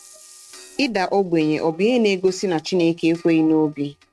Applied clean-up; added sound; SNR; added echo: neural mask model RNNoise.